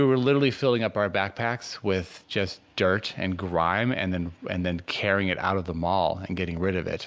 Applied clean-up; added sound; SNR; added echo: none; none; none; none.